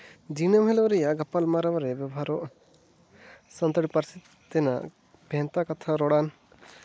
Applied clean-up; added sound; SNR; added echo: neural mask model Resemble Enhance denoiser.